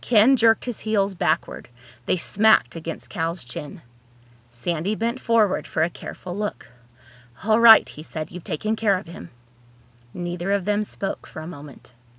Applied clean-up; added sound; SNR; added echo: none; none; none; none.